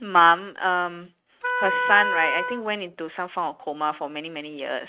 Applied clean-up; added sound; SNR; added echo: neural mask model RNNoise.